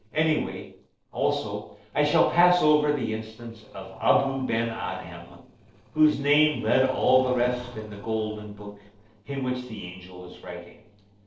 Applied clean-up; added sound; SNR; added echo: neural separator model SepFormer DNS4.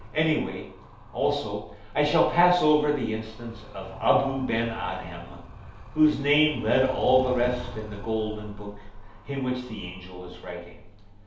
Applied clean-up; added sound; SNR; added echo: none; Animal; 16 dB; reverberation time 0.8 s.